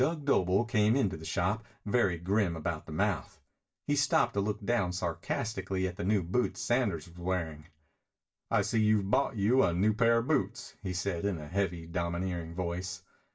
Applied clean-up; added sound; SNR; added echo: none; none; none; reverberation time 0.2 s.